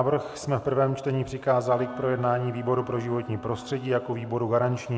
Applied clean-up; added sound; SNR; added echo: none; Wind instrument, woodwind instrument; 16 dB; none.